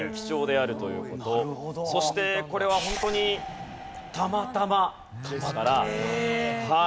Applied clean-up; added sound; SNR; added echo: none; none; none; none.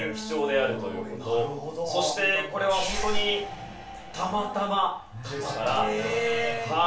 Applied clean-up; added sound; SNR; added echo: none; none; none; reverberation time 0.3 s.